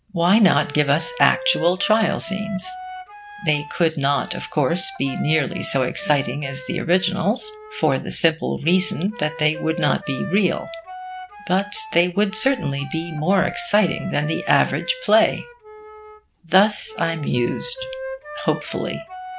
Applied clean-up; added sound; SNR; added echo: none; Wind instrument, woodwind instrument; 14 dB; none.